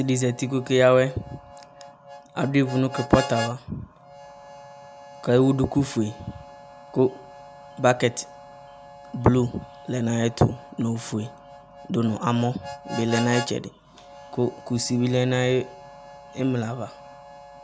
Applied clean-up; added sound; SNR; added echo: none; Harmonica; 15 dB; none.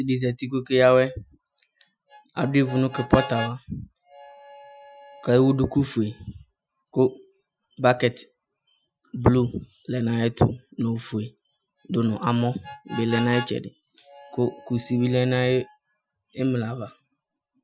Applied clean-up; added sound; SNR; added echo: classical method Wiener filter.